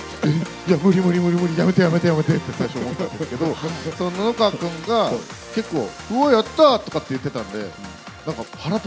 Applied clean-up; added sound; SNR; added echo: none; none; none; none.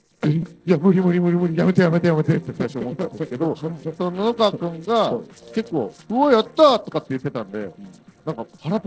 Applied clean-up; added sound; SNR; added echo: neural separator model SepFormer DNS4.